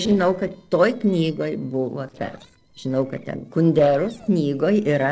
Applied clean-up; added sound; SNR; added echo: neural separator model SepFormer DNS4.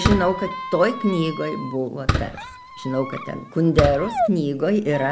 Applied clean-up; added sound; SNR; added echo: none; Squeak + Fireworks; 5 dB; none.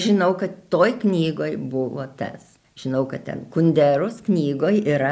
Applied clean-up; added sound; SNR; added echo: none; none; none; none.